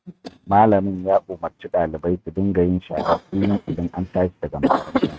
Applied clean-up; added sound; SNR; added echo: neural mask model RNNoise.